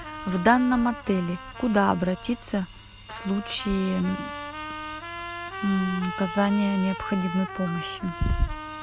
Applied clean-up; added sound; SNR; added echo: none; Trumpet; 11 dB; none.